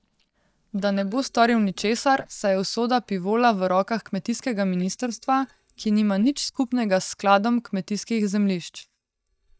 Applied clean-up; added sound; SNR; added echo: neural mask model DeepFilterNet 3.